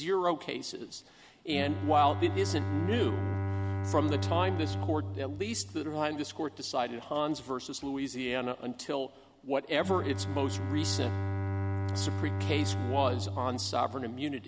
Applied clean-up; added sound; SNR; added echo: none; Bowed string instrument; 3 dB; none.